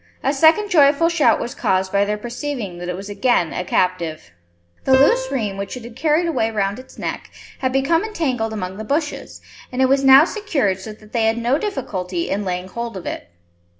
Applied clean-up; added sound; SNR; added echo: none; Piano; 8 dB; none.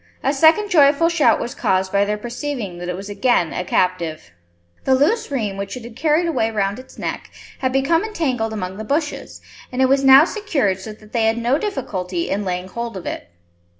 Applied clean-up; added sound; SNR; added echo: none; none; none; none.